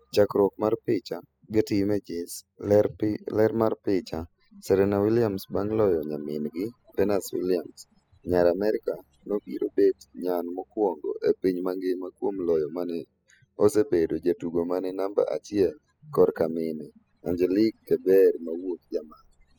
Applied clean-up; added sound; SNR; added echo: classical method spectral subtraction.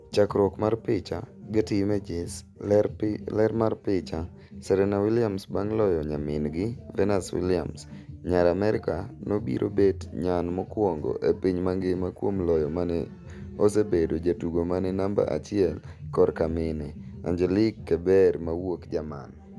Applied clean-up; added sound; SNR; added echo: none; none; none; none.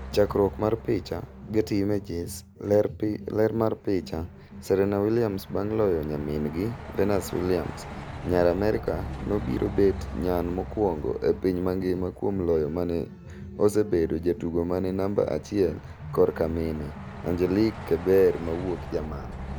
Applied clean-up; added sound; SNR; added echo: none; Truck; 15 dB; none.